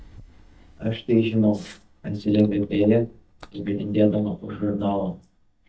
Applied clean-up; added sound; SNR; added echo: neural mask model DeepFilterNet 3.